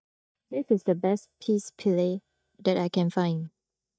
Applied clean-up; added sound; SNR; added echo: neural mask model DeepFilterNet 3.